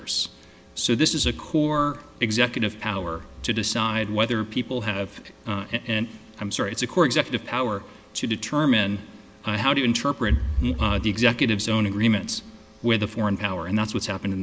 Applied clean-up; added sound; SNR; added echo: none; none; none; none.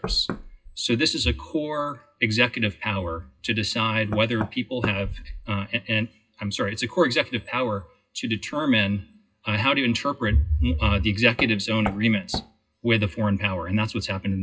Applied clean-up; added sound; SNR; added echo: classical method WPE with log-MMSE.